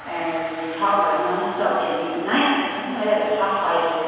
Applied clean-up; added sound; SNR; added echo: none; Gong; 18 dB; reverberation time 1.9 s.